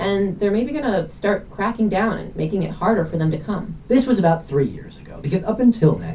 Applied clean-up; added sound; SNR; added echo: none; Train; 18 dB; reverberation time 0.3 s.